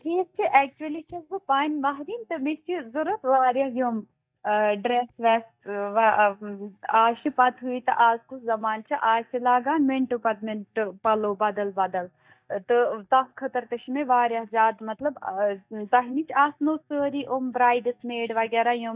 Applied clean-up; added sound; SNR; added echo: neural mask model DeepFilterNet 3.